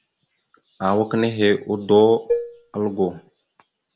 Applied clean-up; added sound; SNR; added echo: none; Dishes, pots, and pans; 6 dB; none.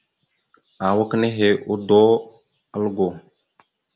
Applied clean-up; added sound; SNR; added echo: none; none; none; none.